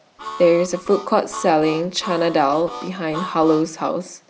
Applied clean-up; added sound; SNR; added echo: none; Harmonica; 14 dB; none.